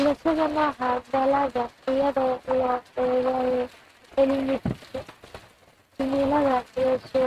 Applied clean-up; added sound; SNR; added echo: neural mask model RNNoise.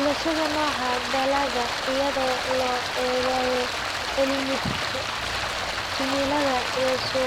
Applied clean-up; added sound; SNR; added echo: none; Stream; 1 dB; none.